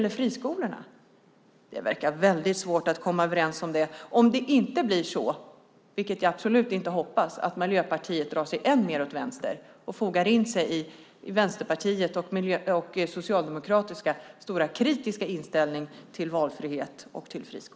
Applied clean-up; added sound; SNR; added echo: none; none; none; none.